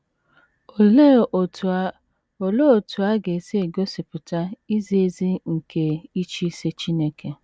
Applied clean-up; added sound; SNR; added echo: none; none; none; none.